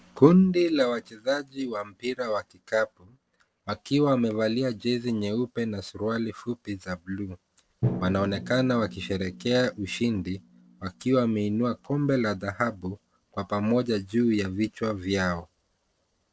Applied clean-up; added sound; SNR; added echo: neural separator model SepFormer DNS4.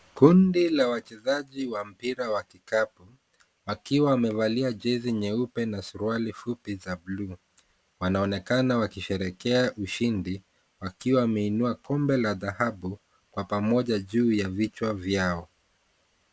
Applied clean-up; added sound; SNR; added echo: none; none; none; none.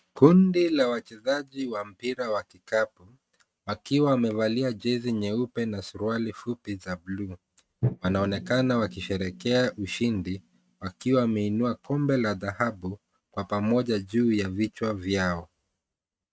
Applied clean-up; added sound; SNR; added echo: neural mask model RNNoise.